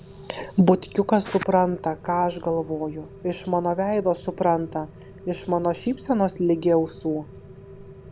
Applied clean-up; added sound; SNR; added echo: none; Rain; 18 dB; none.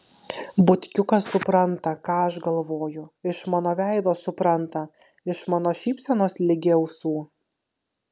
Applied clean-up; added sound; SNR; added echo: none; none; none; none.